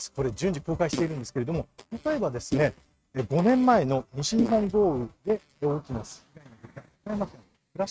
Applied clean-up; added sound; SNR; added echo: neural mask model RNNoise.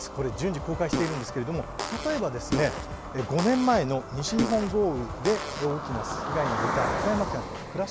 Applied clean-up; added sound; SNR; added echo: none; Fart + Cricket; 5 dB; none.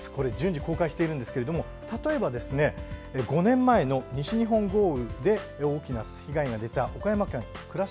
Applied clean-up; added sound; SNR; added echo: none; none; none; none.